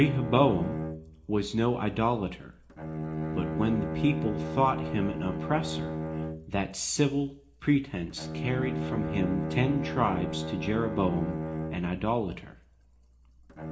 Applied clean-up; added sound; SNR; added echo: none; Bowed string instrument; 5 dB; reverberation time 0.4 s.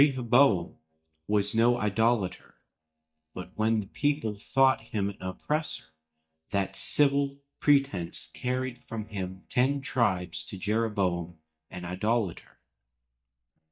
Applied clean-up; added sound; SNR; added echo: neural mask model DeepFilterNet 3.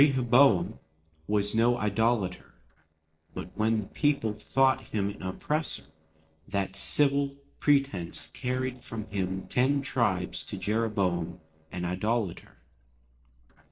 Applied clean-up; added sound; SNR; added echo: neural separator model SepFormer DNS4.